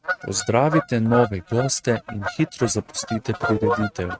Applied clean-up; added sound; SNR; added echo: neural mask model RNNoise.